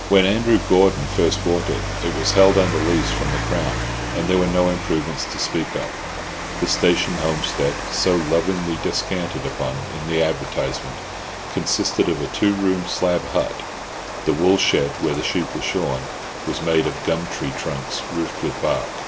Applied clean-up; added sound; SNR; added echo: none; Rain; 6 dB; none.